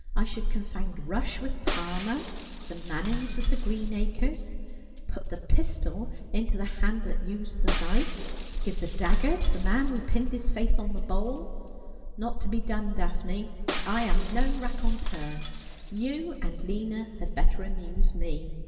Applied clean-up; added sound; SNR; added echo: none; Shatter; 17 dB; reverberation time 2.9 s.